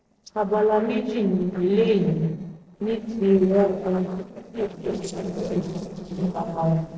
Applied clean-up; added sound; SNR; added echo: neural separator model SepFormer DNS4.